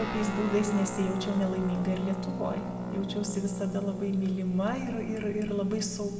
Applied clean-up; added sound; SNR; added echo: none; Guitar; 6 dB; reverberation time 1.8 s.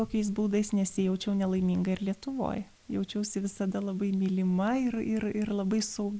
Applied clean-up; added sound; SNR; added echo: none; none; none; none.